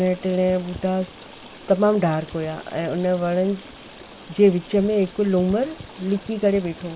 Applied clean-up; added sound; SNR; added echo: none; Stream; 19 dB; none.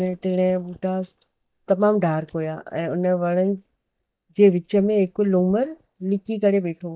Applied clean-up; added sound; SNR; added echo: neural mask model DeepFilterNet 3.